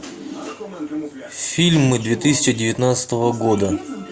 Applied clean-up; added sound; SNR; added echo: none; none; none; none.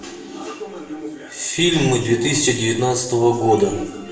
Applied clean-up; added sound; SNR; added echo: none; none; none; reverberation time 0.7 s.